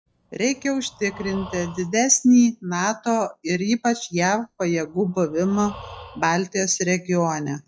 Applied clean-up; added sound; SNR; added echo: classical method log-MMSE.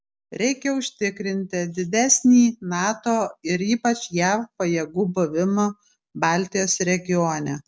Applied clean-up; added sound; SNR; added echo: none; none; none; none.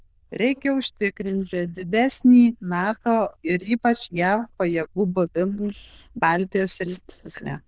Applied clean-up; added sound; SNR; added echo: neural diffusion model UNIVERSE++.